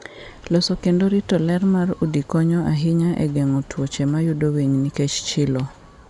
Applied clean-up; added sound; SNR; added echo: none; none; none; none.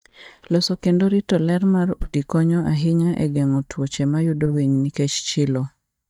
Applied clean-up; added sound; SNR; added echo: neural mask model DeepFilterNet 3.